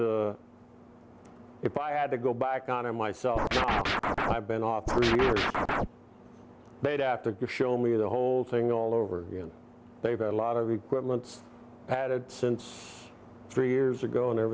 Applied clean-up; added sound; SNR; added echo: none; Scratching (performance technique); -2 dB; none.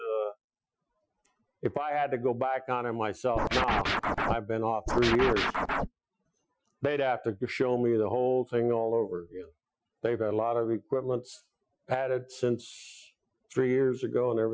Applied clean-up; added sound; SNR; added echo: classical method Wiener filter.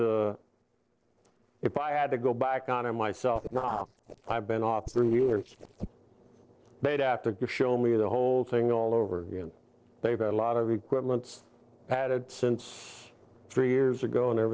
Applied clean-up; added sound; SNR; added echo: neural separator model SepFormer DNS4.